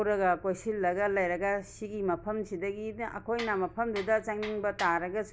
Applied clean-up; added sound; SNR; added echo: none; Tools; 15 dB; none.